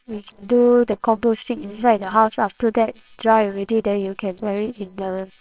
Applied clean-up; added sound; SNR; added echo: neural separator model SepFormer WHAMR!.